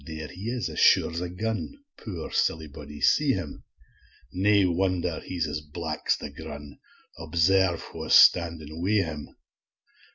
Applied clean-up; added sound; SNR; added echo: none; none; none; none.